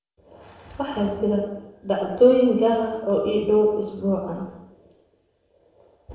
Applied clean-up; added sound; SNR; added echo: none; none; none; reverberation time 0.8 s.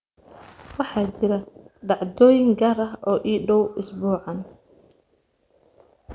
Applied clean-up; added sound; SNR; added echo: none; none; none; none.